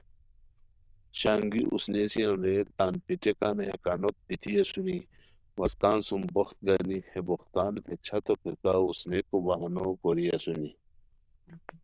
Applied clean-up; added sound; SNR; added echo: neural diffusion model UNIVERSE++.